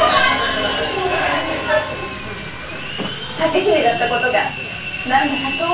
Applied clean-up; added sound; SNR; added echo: none; Sawing; 9 dB; reverberation time 0.3 s.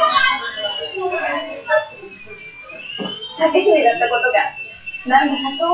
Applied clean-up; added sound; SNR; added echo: classical method WPE with log-MMSE.